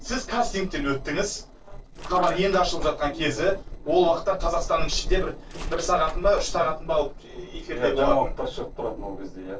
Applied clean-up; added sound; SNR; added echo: neural separator model SepFormer DNS4.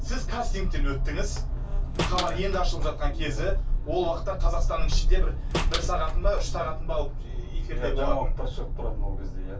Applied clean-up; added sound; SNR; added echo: none; Slam; 14 dB; reverberation time 0.1 s.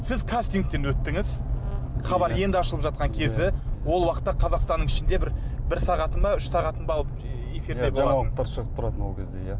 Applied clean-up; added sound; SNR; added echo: none; none; none; none.